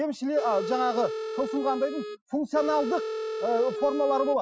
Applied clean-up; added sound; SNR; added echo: classical method Wiener filter.